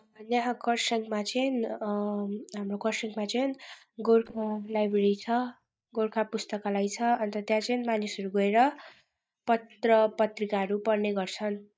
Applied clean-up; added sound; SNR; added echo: neural mask model DeepFilterNet 3.